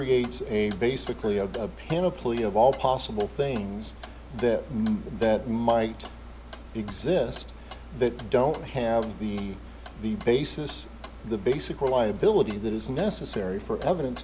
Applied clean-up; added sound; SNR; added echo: none; Clock; 14 dB; none.